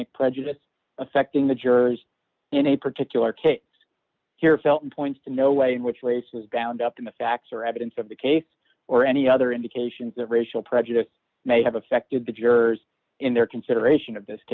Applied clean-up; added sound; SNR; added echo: none; none; none; none.